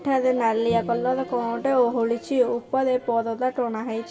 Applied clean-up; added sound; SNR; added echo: none; Bowed string instrument; 18 dB; reverberation time 0.9 s.